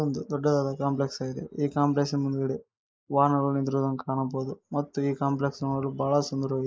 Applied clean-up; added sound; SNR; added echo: neural mask model Resemble Enhance denoiser.